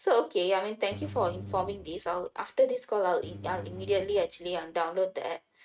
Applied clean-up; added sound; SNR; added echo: neural mask model RNNoise.